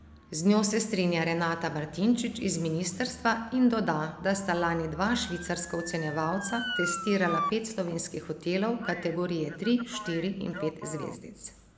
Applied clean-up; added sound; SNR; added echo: none; Motor vehicle (road) / Siren; 12 dB; none.